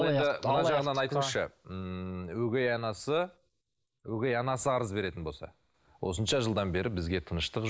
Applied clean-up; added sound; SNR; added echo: neural mask model Resemble Enhance denoiser.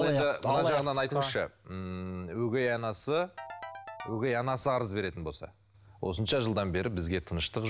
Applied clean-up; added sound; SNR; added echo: none; Ringtone / Keyboard (musical); 16 dB; none.